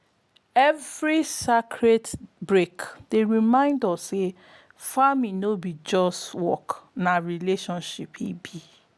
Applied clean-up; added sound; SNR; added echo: none; none; none; none.